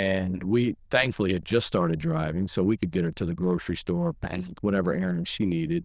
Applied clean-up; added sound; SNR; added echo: neural diffusion model UNIVERSE++.